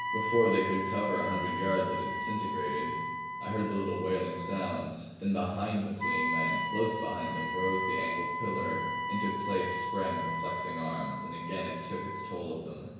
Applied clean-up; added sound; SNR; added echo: none; Wind instrument, woodwind instrument; 2 dB; reverberation time 1.0 s.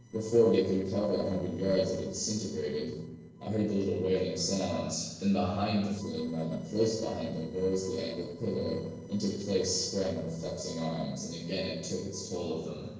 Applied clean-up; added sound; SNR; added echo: neural separator model SepFormer DNS4.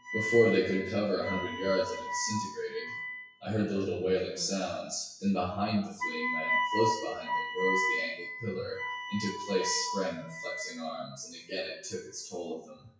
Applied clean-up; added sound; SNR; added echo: classical method WPE with log-MMSE.